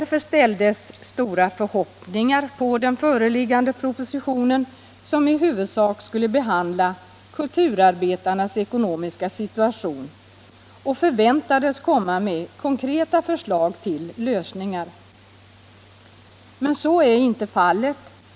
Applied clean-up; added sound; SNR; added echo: none; none; none; none.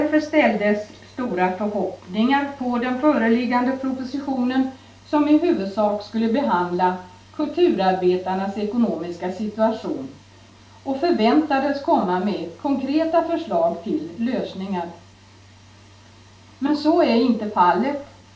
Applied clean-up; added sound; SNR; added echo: none; none; none; reverberation time 0.3 s.